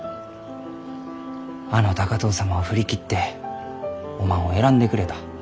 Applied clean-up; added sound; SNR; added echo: none; none; none; none.